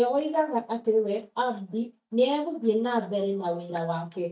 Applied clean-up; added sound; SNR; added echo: neural mask model DeepFilterNet 3.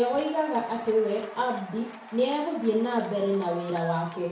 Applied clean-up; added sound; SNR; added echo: none; Applause / Cheering; 17 dB; reverberation time 0.6 s.